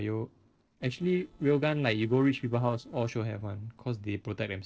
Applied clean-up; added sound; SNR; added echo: neural separator model SepFormer DNS4.